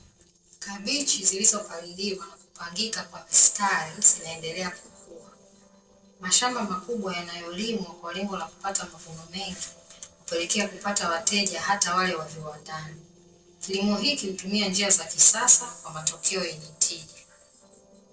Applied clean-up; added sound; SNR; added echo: neural separator model SepFormer DNS4.